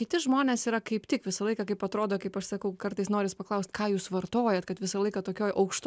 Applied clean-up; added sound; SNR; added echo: none; none; none; none.